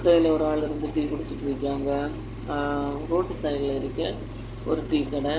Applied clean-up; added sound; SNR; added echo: none; Engine; 10 dB; none.